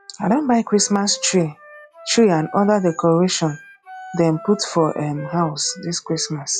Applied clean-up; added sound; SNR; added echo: classical method log-MMSE.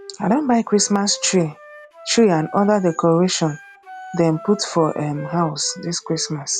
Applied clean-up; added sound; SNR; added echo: none; Wind instrument, woodwind instrument; 20 dB; none.